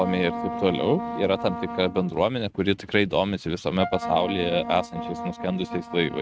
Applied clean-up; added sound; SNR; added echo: neural mask model RNNoise.